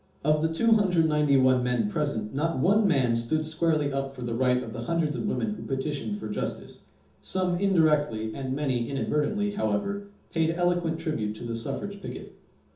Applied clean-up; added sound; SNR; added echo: none; none; none; reverberation time 0.6 s.